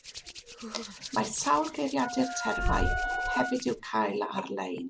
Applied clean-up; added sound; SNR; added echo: none; Hands + Wind instrument, woodwind instrument; 4 dB; none.